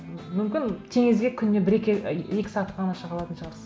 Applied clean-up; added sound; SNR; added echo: none; none; none; none.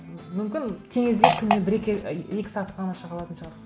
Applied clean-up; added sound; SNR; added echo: none; Fart; -4 dB; none.